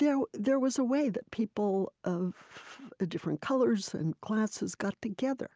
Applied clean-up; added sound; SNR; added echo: none; none; none; none.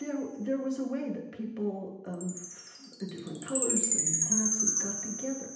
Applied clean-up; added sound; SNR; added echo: none; Chime; -2 dB; reverberation time 0.8 s.